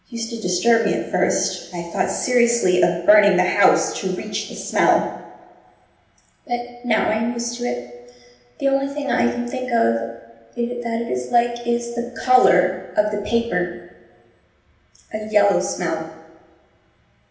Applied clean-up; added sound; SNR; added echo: none; none; none; reverberation time 0.9 s.